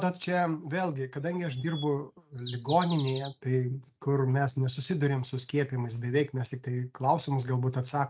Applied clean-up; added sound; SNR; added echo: neural mask model RNNoise.